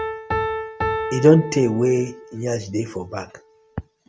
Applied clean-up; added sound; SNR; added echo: none; Piano; 8 dB; none.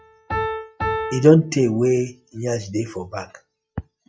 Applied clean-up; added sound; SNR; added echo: classical method log-MMSE.